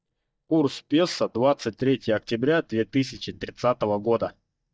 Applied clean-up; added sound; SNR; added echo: neural mask model DeepFilterNet 3.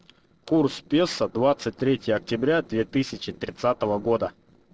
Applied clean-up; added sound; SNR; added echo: neural separator model SepFormer DNS4.